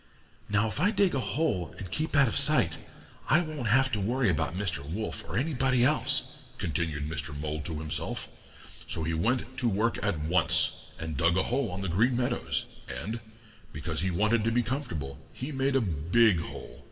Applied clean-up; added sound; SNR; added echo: none; none; none; reverberation time 1.3 s.